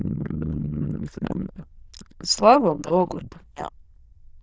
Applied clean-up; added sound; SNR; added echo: neural diffusion model UNIVERSE++.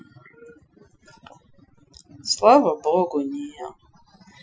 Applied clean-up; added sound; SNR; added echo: classical method Wiener filter.